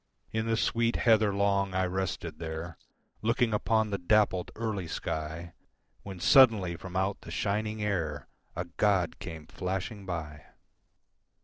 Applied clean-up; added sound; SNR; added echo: neural separator model SepFormer DNS4.